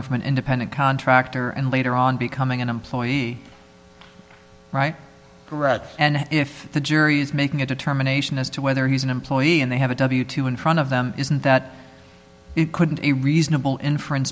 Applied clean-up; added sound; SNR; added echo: none; none; none; none.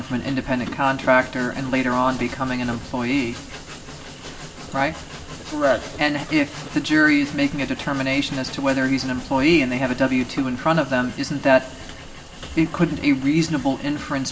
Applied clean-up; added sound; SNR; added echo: none; Train; 14 dB; reverberation time 0.2 s.